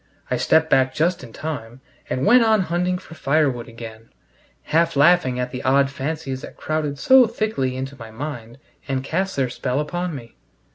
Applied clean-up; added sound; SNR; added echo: none; none; none; none.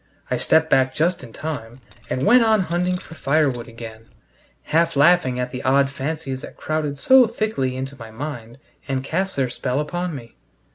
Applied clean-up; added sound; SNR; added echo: none; Keys jangling; 18 dB; none.